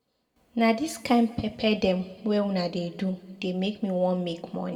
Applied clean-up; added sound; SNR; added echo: none; none; none; reverberation time 1.3 s.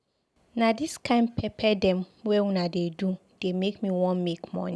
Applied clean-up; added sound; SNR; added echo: none; none; none; none.